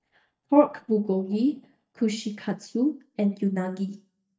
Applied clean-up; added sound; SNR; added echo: neural mask model DeepFilterNet 3.